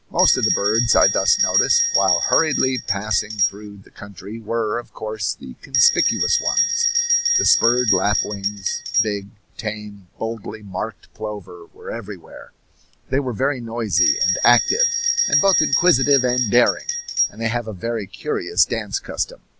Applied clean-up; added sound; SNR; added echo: none; Bell; -2 dB; none.